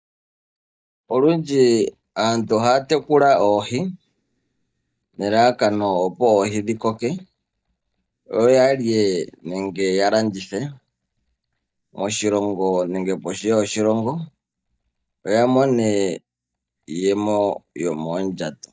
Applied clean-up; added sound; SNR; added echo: neural mask model DeepFilterNet 3.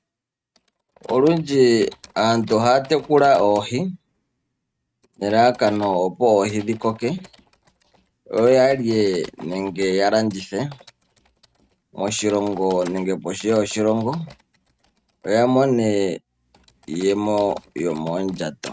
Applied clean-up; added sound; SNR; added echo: neural mask model RNNoise.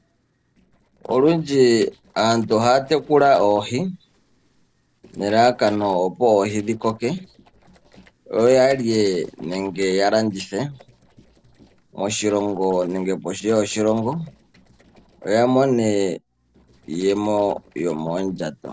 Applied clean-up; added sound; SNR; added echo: neural separator model SepFormer DNS4.